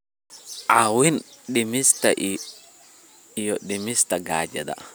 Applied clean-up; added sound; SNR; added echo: none; none; none; none.